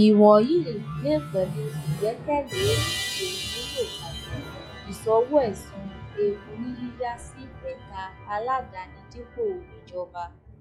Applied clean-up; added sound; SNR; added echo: classical method log-MMSE.